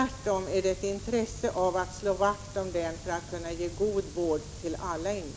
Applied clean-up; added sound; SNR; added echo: none; none; none; none.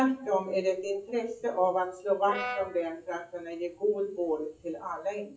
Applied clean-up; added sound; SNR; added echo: classical method WPE with log-MMSE.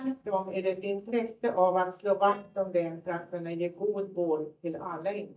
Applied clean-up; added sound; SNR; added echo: neural mask model DeepFilterNet 3.